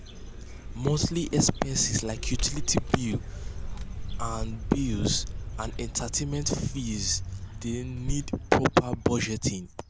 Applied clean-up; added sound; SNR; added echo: none; Vehicle; 6 dB; none.